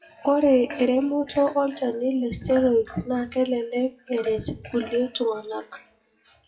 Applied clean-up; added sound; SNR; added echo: classical method WPE with log-MMSE.